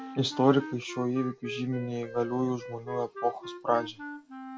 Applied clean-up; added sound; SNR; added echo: none; Wind instrument, woodwind instrument; 12 dB; none.